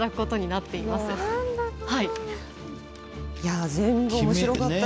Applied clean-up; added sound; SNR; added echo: none; none; none; none.